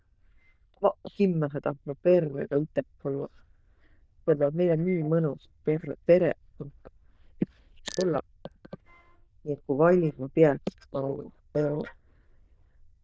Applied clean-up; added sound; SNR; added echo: neural diffusion model UNIVERSE++.